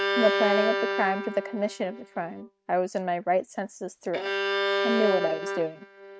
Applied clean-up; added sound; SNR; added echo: neural mask model RNNoise.